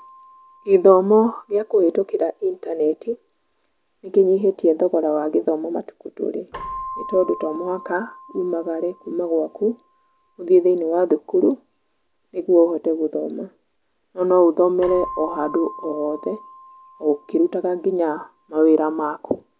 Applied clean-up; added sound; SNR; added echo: none; Keyboard (musical); 19 dB; none.